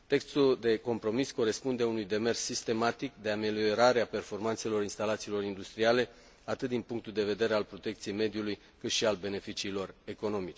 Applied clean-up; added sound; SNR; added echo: none; none; none; none.